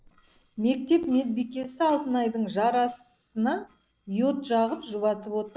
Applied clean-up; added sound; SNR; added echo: neural separator model SepFormer DNS4.